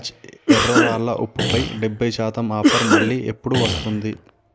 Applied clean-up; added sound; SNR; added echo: none; Cough; -2 dB; none.